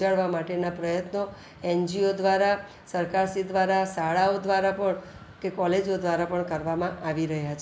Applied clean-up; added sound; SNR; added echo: none; none; none; none.